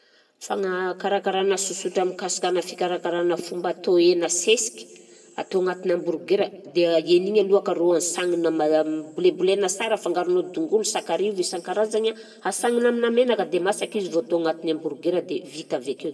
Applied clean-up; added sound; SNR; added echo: none; none; none; reverberation time 0.8 s.